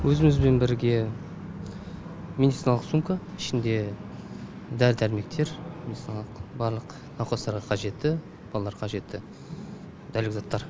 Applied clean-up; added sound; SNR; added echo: none; none; none; none.